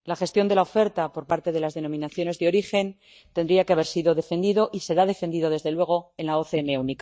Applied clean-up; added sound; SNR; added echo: neural mask model DeepFilterNet 3.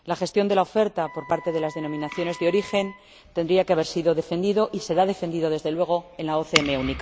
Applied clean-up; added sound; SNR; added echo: none; Wind instrument, woodwind instrument; 18 dB; none.